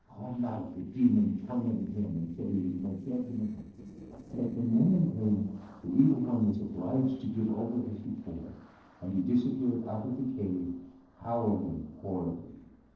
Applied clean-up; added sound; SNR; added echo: neural separator model SepFormer DNS4.